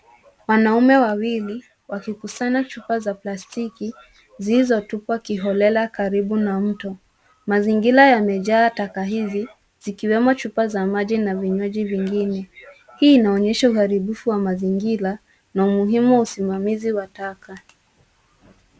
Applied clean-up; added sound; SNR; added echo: none; none; none; none.